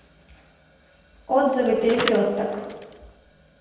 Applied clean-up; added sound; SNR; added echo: none; Bicycle; 10 dB; reverberation time 1.1 s.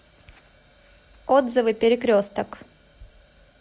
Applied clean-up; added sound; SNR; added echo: none; none; none; none.